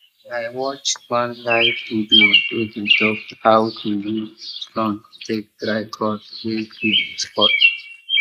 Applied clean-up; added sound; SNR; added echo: neural mask model Resemble Enhance denoiser.